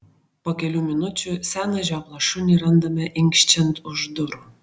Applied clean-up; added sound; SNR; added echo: none; none; none; none.